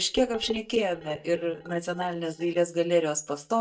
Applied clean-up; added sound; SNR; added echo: neural mask model DeepFilterNet 3.